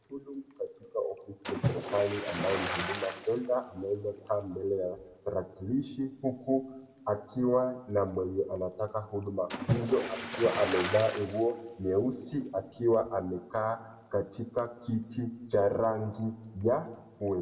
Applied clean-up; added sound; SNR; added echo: none; Splash, splatter; 9 dB; reverberation time 0.9 s.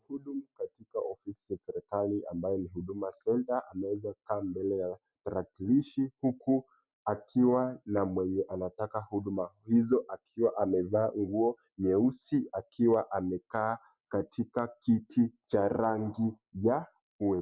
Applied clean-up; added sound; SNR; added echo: none; none; none; none.